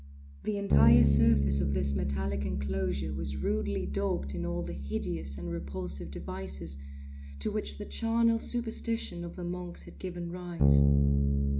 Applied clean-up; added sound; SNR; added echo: none; Bass guitar; -3 dB; none.